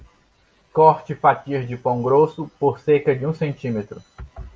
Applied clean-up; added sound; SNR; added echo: none; none; none; none.